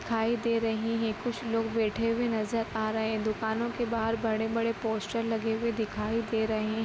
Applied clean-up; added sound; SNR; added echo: none; none; none; none.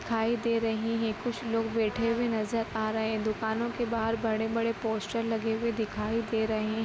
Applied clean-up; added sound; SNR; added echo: none; Brass instrument; 16 dB; none.